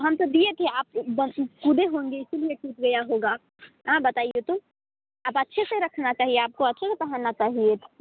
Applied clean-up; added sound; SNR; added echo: none; none; none; none.